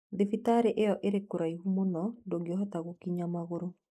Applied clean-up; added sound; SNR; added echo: neural mask model Resemble Enhance denoiser.